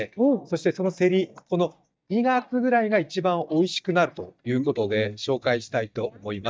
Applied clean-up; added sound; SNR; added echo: neural mask model DeepFilterNet 3.